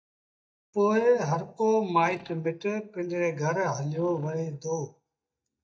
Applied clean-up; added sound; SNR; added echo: neural mask model DeepFilterNet 3.